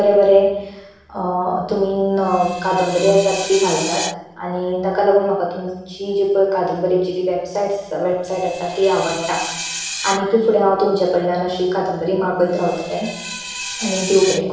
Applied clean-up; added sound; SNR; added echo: none; Screech; 11 dB; reverberation time 0.9 s.